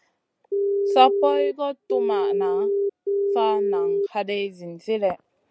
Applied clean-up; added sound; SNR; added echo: none; Telephone; -4 dB; none.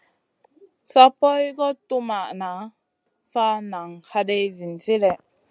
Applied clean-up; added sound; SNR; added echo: none; none; none; none.